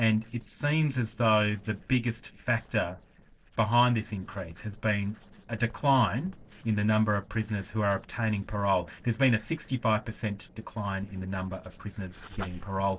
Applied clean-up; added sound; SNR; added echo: neural separator model SepFormer DNS4.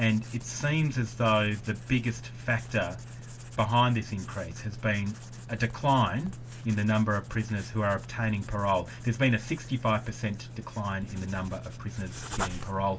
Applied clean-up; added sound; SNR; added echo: none; Writing; 12 dB; reverberation time 0.2 s.